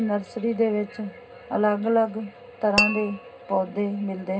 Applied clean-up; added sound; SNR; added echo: none; Tap / Glass; 3 dB; reverberation time 0.2 s.